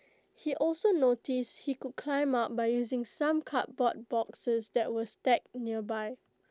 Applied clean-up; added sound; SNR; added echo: none; none; none; none.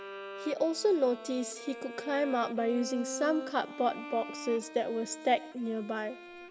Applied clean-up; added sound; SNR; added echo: none; Bowed string instrument; 12 dB; reverberation time 1.0 s.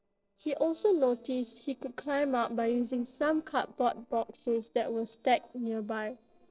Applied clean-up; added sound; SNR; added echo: neural separator model SepFormer DNS4.